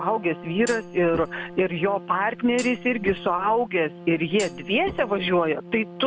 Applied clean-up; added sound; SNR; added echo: none; Thump, thud + Trumpet; 14 dB; none.